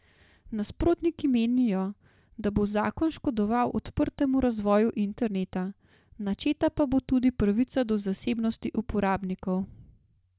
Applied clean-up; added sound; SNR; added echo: none; none; none; none.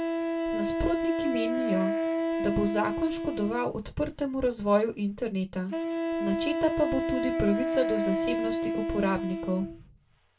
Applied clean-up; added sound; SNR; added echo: none; Wind instrument, woodwind instrument; 0 dB; reverberation time 0.1 s.